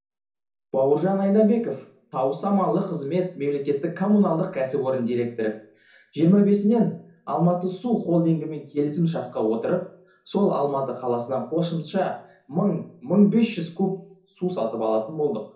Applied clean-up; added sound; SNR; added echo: none; none; none; reverberation time 0.6 s.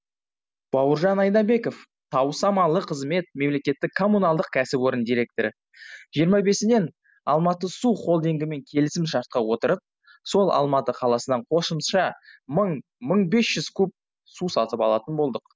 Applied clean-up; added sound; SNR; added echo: none; none; none; none.